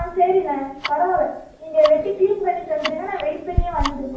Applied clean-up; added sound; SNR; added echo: none; Tick-tock; 9 dB; reverberation time 0.9 s.